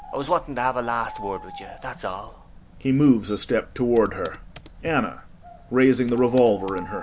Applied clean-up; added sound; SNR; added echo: none; Computer keyboard + Bird; 17 dB; none.